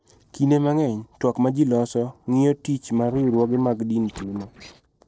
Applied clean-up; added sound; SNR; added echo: neural separator model SepFormer DNS4.